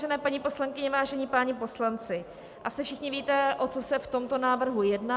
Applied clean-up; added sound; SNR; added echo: none; none; none; none.